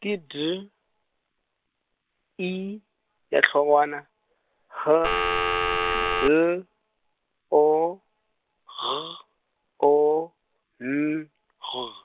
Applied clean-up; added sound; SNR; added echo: none; Telephone; -3 dB; none.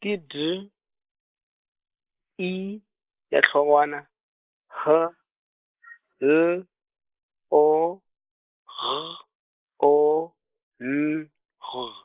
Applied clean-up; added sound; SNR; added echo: neural mask model Resemble Enhance denoiser.